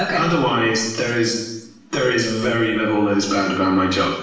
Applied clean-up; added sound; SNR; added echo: none; none; none; reverberation time 0.9 s.